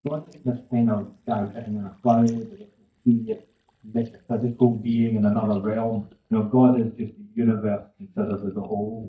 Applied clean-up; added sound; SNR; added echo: neural mask model DeepFilterNet 3.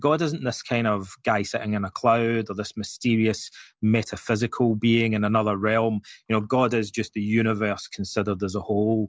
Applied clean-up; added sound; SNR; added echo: none; none; none; none.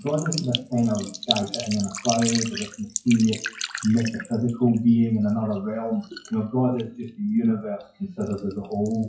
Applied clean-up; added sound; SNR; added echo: classical method WPE with log-MMSE.